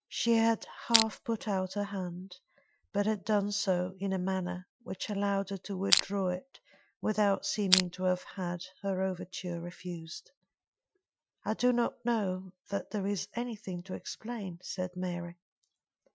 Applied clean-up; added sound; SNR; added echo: classical method Wiener filter.